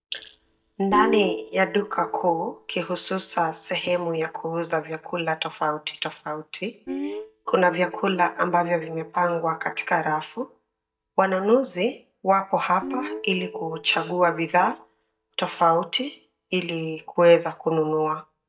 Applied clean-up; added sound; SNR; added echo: neural mask model DeepFilterNet 3.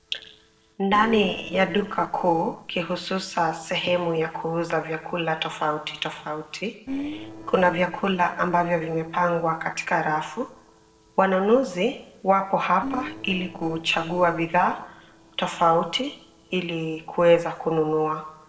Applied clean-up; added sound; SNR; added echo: neural separator model SepFormer DNS4.